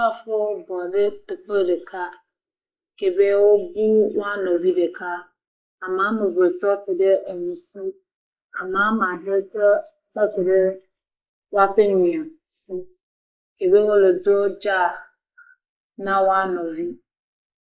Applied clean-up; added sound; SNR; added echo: neural mask model Resemble Enhance denoiser.